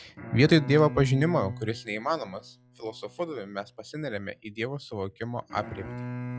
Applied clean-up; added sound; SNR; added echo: classical method log-MMSE.